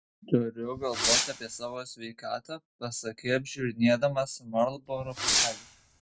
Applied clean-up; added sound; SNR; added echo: none; Fireworks; -1 dB; none.